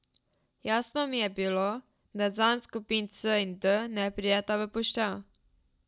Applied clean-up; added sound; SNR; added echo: none; none; none; none.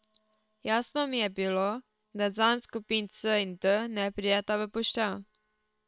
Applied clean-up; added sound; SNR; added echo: neural separator model SepFormer WHAM!.